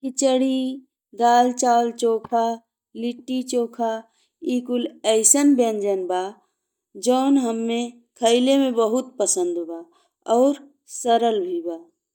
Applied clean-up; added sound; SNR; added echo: neural mask model DeepFilterNet 3.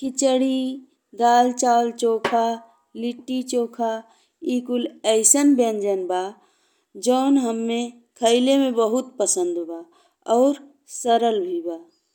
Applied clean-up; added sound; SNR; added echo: none; Snare drum; 13 dB; none.